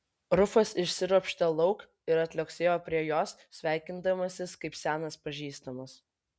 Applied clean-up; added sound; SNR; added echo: none; none; none; none.